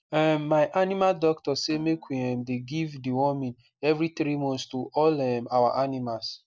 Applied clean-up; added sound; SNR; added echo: neural separator model SepFormer DNS4.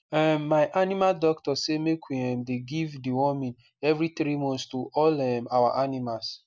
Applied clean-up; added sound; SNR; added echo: none; none; none; none.